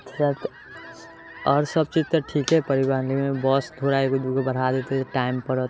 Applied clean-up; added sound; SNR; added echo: none; Electric guitar + Fowl; 20 dB; none.